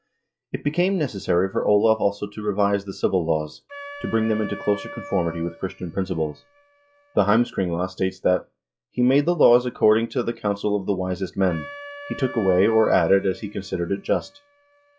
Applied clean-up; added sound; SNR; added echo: classical method log-MMSE.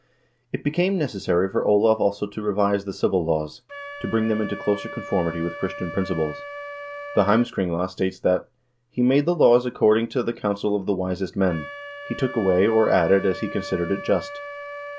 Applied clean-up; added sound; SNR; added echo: none; Wind instrument, woodwind instrument; 15 dB; none.